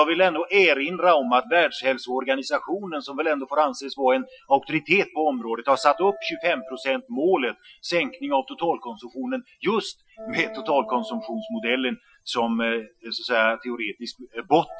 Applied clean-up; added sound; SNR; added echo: classical method Wiener filter.